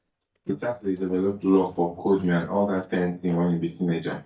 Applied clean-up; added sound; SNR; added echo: neural mask model DeepFilterNet 3.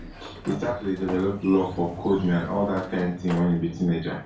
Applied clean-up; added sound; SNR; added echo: none; Sliding door; 14 dB; reverberation time 0.3 s.